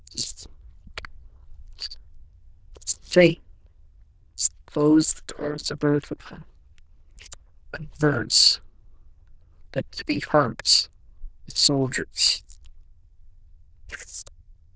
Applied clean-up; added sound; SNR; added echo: neural diffusion model UNIVERSE++.